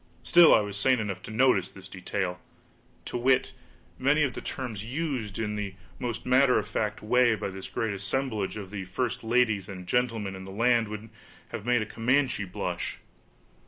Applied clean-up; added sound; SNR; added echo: none; Wind; 20 dB; none.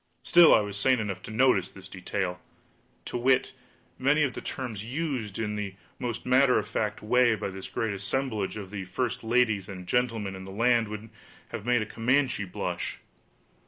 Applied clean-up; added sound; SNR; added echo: neural separator model SepFormer DNS4.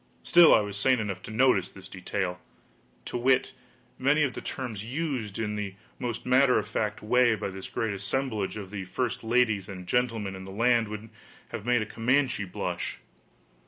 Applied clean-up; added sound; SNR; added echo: none; none; none; none.